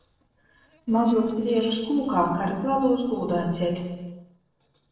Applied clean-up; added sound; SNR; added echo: neural separator model SepFormer DNS4.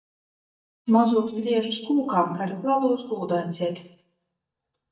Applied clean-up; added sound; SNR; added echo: neural mask model DeepFilterNet 3.